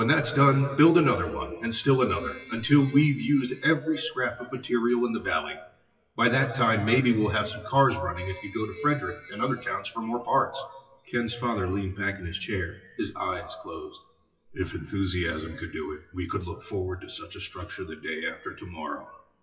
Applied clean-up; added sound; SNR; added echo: classical method WPE with log-MMSE.